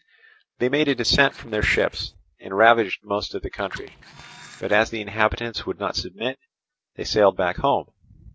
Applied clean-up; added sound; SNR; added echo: neural separator model SepFormer DNS4.